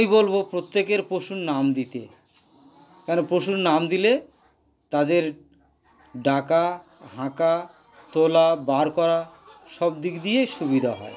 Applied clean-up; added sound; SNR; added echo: none; none; none; none.